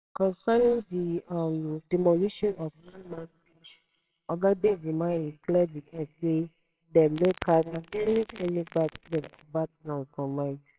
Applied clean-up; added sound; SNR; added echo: neural separator model SepFormer WHAMR!.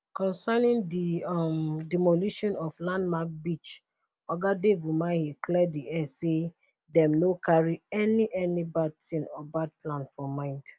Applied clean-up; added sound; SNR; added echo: none; none; none; none.